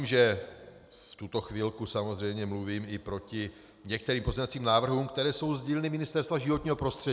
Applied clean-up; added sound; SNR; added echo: none; none; none; none.